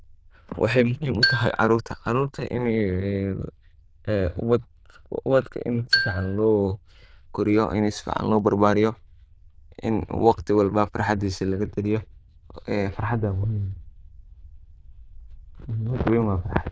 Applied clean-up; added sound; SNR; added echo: neural diffusion model UNIVERSE++.